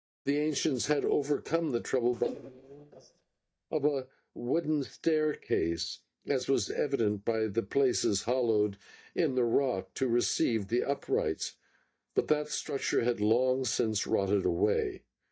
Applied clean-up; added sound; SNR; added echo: neural mask model DeepFilterNet 3.